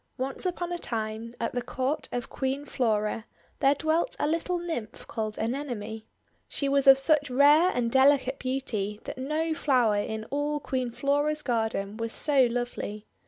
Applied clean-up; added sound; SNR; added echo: none; none; none; none.